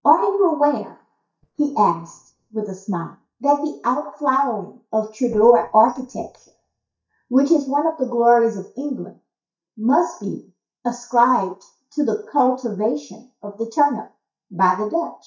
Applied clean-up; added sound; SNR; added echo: neural mask model DeepFilterNet 3.